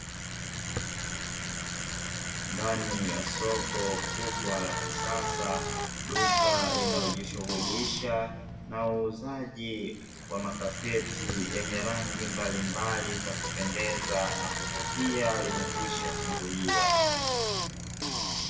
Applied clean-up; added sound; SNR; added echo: none; Bicycle; -3 dB; reverberation time 1.0 s.